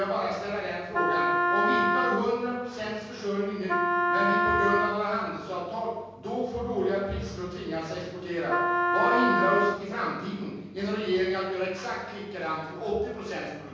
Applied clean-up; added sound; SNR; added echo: none; Wind instrument, woodwind instrument; -4 dB; reverberation time 1.3 s.